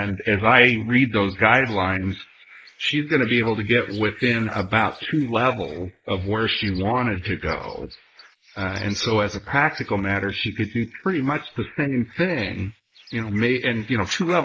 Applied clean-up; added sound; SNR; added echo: neural mask model Resemble Enhance denoiser.